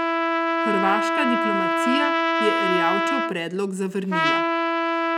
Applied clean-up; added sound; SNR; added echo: none; Trumpet; -5 dB; none.